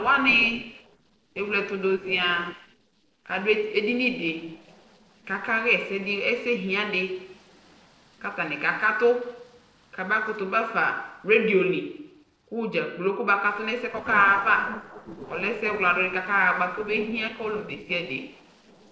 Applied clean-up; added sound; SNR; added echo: neural separator model SepFormer DNS4.